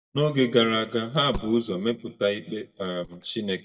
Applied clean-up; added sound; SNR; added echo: neural mask model DeepFilterNet 3.